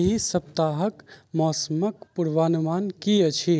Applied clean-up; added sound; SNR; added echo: none; none; none; none.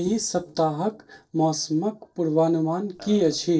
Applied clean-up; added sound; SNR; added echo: neural separator model SepFormer DNS4.